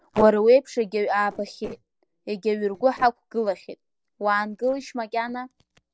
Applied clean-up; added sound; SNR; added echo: neural separator model SepFormer DNS4.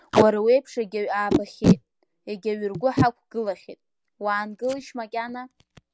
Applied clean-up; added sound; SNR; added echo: none; Packing tape, duct tape; 2 dB; none.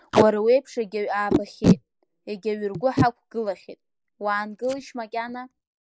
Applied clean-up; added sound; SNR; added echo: neural mask model Resemble Enhance denoiser.